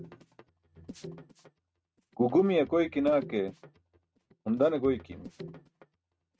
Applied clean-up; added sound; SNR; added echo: neural mask model RNNoise.